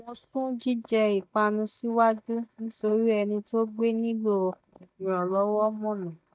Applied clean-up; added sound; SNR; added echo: neural mask model DeepFilterNet 3.